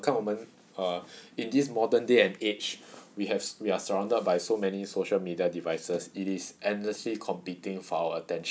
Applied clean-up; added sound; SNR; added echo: none; none; none; none.